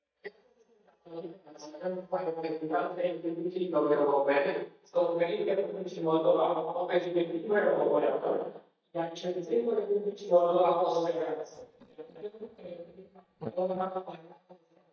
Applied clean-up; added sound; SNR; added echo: neural mask model DeepFilterNet 3.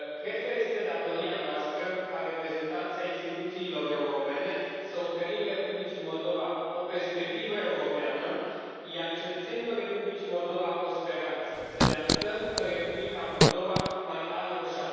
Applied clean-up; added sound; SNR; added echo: none; Fart; -3 dB; reverberation time 2.2 s.